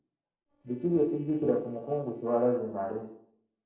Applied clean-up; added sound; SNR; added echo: neural separator model SepFormer DNS4.